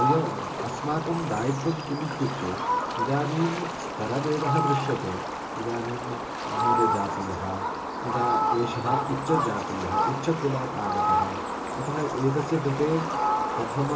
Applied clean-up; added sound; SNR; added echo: none; Fowl; -1 dB; reverberation time 0.2 s.